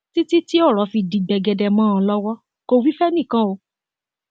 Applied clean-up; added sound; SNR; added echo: none; none; none; none.